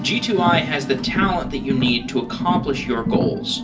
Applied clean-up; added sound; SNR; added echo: none; Car; 3 dB; reverberation time 0.3 s.